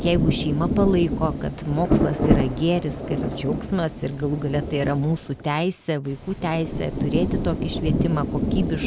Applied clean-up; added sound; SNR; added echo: none; Rain; 1 dB; none.